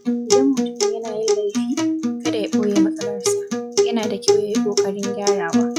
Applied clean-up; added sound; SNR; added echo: classical method log-MMSE.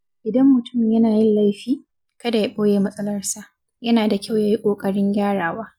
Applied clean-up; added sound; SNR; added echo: none; none; none; none.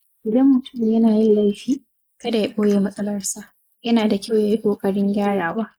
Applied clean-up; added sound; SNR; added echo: neural mask model Resemble Enhance denoiser.